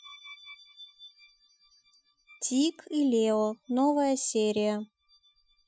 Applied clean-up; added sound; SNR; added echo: classical method Wiener filter.